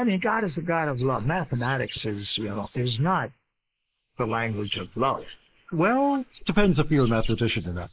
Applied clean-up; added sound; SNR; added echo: neural mask model Resemble Enhance denoiser.